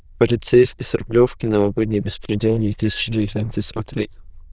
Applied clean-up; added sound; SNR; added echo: neural diffusion model UNIVERSE++.